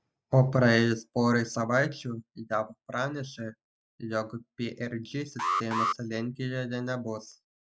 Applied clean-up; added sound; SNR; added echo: none; Alarm; 4 dB; none.